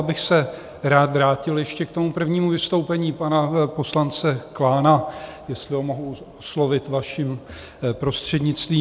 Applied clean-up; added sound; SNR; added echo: none; none; none; none.